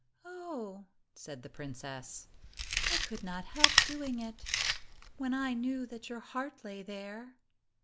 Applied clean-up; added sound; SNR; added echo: none; Chewing, mastication; -3 dB; none.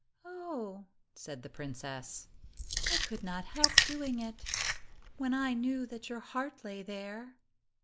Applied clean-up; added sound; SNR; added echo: neural mask model Resemble Enhance denoiser.